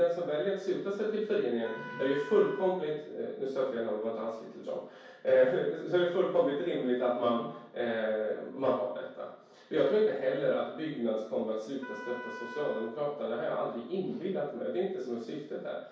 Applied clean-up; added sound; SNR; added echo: none; Wind instrument, woodwind instrument; 15 dB; reverberation time 0.6 s.